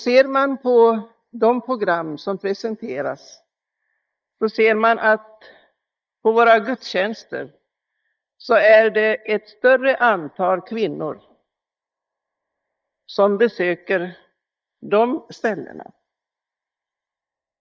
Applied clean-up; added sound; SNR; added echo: neural mask model Resemble Enhance denoiser.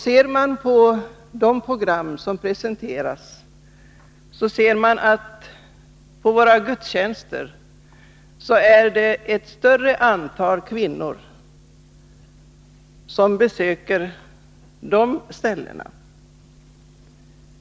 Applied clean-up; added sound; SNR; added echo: none; none; none; none.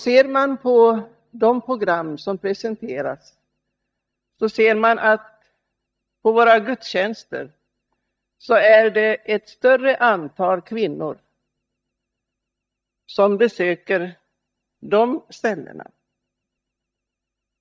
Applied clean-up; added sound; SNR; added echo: neural mask model DeepFilterNet 3.